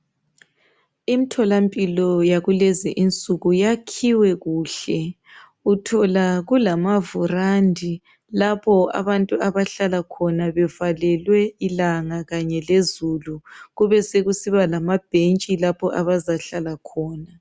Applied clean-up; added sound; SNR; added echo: none; none; none; none.